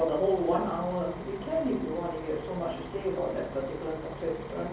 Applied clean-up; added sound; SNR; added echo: none; Bus; 11 dB; reverberation time 0.7 s.